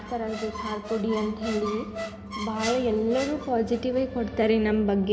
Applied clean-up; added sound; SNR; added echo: none; Squeak; 12 dB; reverberation time 0.3 s.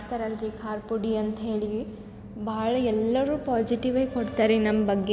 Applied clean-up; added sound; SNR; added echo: none; none; none; none.